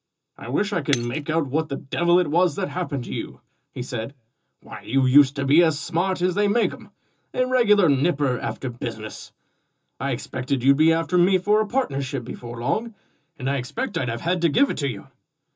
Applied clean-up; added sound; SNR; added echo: none; Shatter; 17 dB; reverberation time 0.2 s.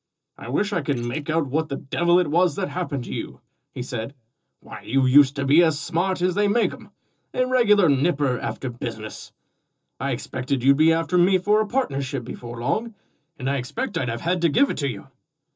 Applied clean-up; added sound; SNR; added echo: neural separator model SepFormer DNS4.